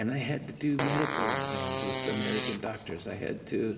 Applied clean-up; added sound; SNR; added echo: none; Fart; 1 dB; reverberation time 2.4 s.